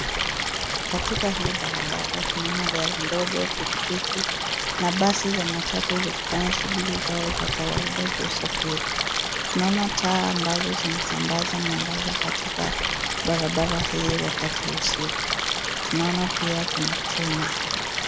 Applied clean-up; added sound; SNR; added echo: none; Stream; -2 dB; none.